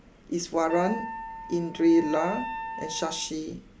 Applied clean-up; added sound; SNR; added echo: none; Wind instrument, woodwind instrument; 9 dB; none.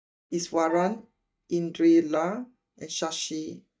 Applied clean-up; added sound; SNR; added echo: neural mask model DeepFilterNet 3.